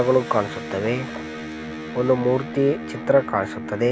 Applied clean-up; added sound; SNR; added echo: none; Electric guitar; 10 dB; none.